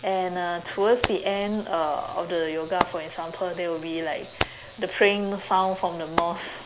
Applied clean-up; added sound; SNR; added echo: none; Hands; 9 dB; none.